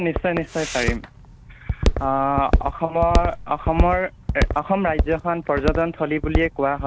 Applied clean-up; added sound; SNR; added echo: none; Walk, footsteps; 1 dB; none.